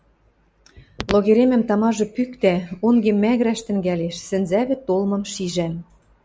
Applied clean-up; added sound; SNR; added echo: none; none; none; none.